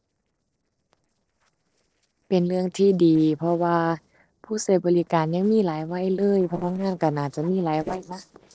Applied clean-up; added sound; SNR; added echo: neural separator model SepFormer DNS4.